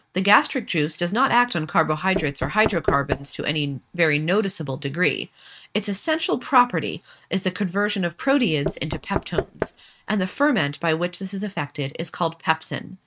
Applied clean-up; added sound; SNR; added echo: neural mask model RNNoise.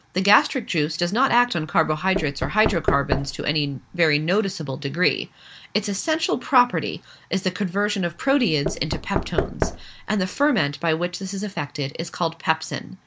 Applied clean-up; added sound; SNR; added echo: none; Knock / Wood; 5 dB; none.